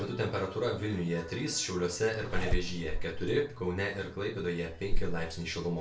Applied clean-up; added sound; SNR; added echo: none; Zipper (clothing); 1 dB; reverberation time 0.3 s.